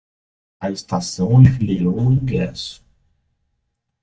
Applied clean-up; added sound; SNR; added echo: neural mask model DeepFilterNet 3.